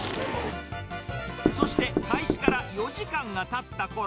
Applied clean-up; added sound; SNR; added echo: none; Knock / Wood; -4 dB; none.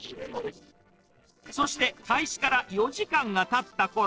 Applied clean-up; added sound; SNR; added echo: neural separator model SepFormer DNS4.